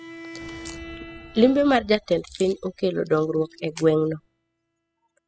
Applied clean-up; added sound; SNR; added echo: classical method spectral subtraction.